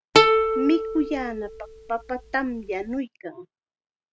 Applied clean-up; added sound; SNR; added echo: none; Plucked string instrument; -4 dB; none.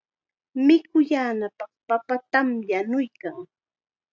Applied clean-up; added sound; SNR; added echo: none; none; none; none.